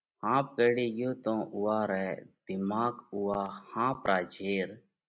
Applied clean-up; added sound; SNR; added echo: none; none; none; none.